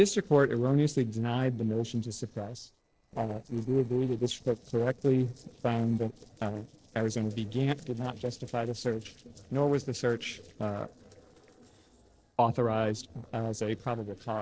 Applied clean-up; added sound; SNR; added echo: neural separator model SepFormer DNS4.